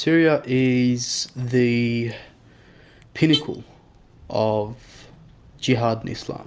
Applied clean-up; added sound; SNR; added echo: none; Alarm / Car; 16 dB; none.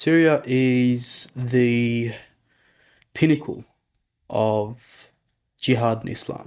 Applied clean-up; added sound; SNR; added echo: neural mask model DeepFilterNet 3.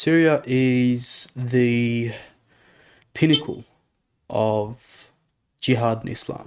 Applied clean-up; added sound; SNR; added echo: neural mask model RNNoise.